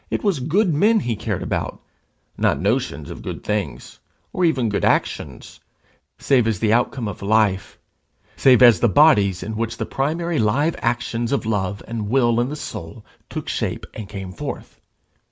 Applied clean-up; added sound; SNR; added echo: none; none; none; none.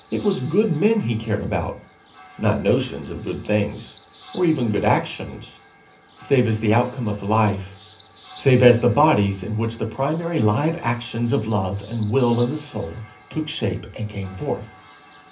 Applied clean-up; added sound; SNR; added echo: none; Bird; 13 dB; reverberation time 0.3 s.